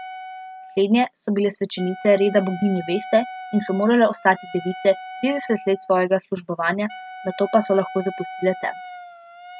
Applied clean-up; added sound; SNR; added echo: none; Wind instrument, woodwind instrument; 15 dB; none.